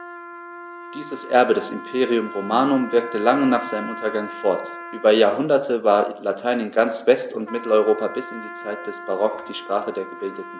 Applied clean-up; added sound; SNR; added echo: none; Trumpet; 14 dB; none.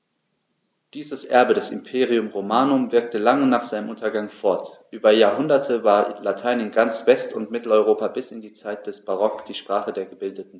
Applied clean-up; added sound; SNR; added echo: none; none; none; none.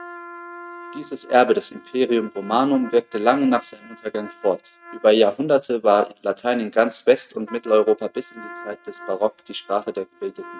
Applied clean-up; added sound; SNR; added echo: neural mask model RNNoise.